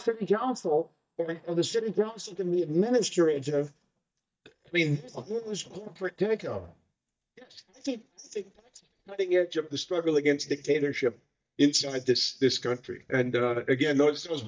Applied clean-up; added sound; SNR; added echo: neural mask model DeepFilterNet 3.